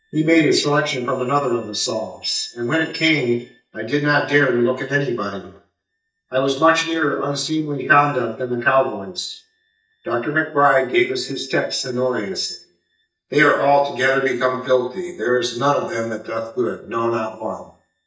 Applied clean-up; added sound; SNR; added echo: neural mask model DeepFilterNet 3.